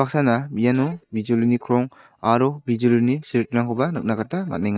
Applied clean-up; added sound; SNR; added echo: neural mask model DeepFilterNet 3.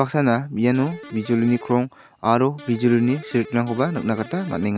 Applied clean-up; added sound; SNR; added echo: none; Electric guitar; 18 dB; none.